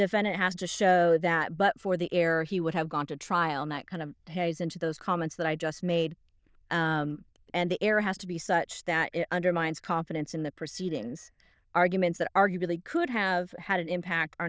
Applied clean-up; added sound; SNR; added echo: neural diffusion model UNIVERSE++.